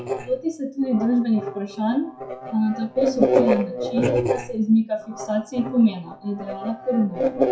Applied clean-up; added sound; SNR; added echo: classical method WPE with log-MMSE.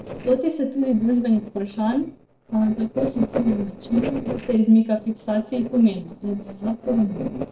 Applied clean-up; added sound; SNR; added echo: neural separator model SepFormer DNS4.